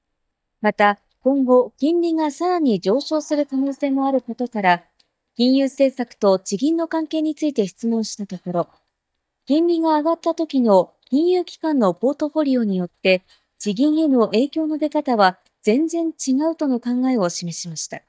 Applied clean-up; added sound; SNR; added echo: neural mask model DeepFilterNet 3.